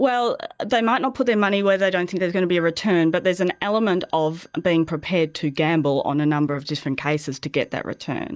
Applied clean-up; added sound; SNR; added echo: neural mask model DeepFilterNet 3.